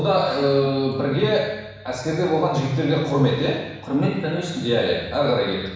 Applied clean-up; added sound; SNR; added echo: none; none; none; reverberation time 1.1 s.